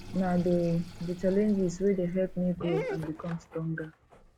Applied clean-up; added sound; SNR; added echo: none; Sink (filling or washing) + Dog; 11 dB; none.